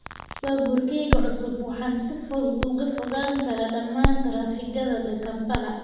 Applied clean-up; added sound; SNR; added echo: none; Crackle; 2 dB; reverberation time 0.9 s.